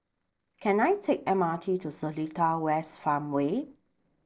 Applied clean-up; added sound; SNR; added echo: neural separator model SepFormer DNS4.